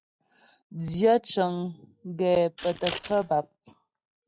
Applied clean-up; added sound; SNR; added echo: classical method log-MMSE.